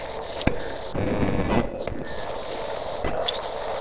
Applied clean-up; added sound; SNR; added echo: neural separator model SepFormer DNS4.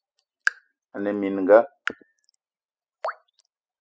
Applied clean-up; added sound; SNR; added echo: classical method spectral subtraction.